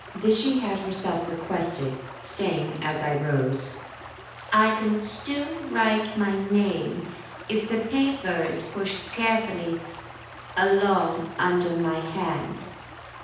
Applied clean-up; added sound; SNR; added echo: none; Stream; 16 dB; reverberation time 0.8 s.